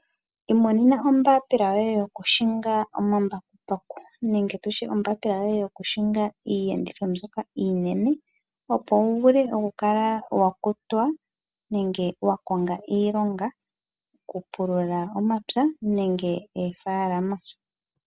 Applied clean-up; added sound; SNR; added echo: none; none; none; none.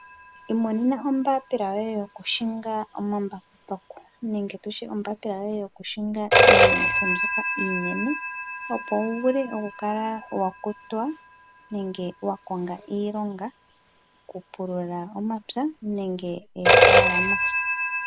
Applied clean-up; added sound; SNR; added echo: none; Telephone; -3 dB; none.